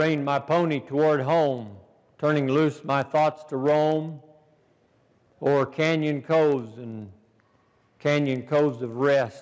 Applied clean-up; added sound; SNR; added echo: none; none; none; none.